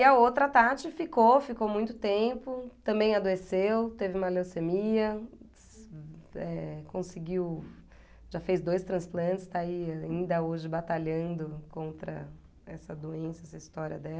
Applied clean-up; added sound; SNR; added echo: none; none; none; none.